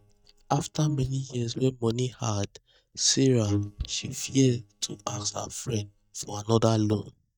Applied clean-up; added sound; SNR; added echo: neural mask model DeepFilterNet 3.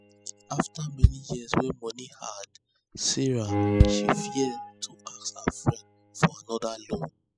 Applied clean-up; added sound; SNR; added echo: classical method spectral subtraction.